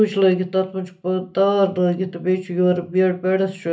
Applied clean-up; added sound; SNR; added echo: none; none; none; reverberation time 0.3 s.